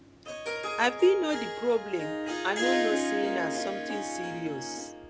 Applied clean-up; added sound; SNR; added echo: none; Harp; 2 dB; none.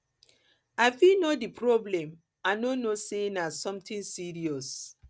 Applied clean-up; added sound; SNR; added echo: none; none; none; none.